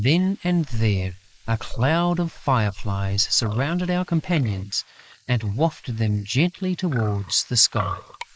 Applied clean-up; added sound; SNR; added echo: neural mask model Resemble Enhance denoiser.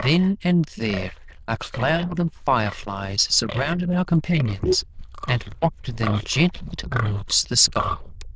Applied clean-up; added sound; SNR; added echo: neural diffusion model UNIVERSE++.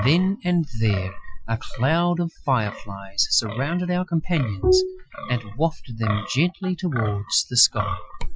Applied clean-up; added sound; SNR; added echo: classical method Wiener filter.